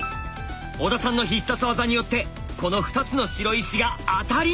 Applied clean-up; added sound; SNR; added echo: none; none; none; none.